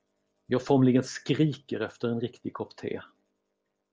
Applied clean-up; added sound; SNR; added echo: none; none; none; none.